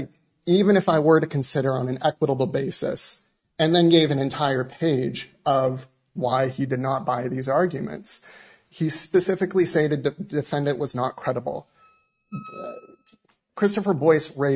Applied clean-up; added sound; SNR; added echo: neural mask model RNNoise.